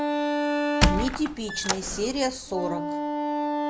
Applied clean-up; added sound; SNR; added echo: none; Wind instrument, woodwind instrument + Squeak; -5 dB; none.